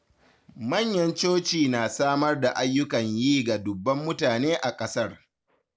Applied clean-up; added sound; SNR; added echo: none; none; none; none.